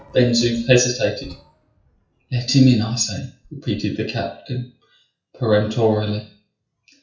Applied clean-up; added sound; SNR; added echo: classical method WPE with log-MMSE.